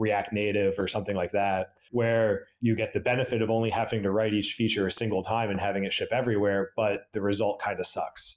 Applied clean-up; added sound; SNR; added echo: neural mask model Resemble Enhance denoiser.